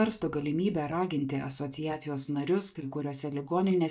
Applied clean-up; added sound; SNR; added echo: neural mask model DeepFilterNet 3.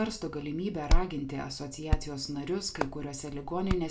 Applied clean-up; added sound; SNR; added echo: none; Hands; -2 dB; reverberation time 0.3 s.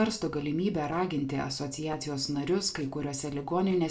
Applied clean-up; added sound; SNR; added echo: neural separator model SepFormer DNS4.